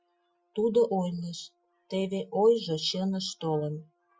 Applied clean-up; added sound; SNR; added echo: classical method Wiener filter.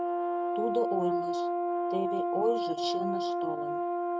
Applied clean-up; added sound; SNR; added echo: neural mask model RNNoise.